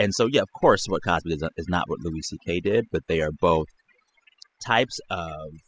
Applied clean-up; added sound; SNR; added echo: classical method spectral subtraction.